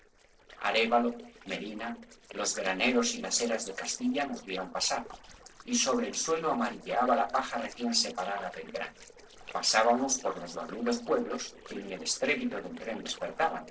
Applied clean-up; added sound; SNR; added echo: neural separator model SepFormer DNS4.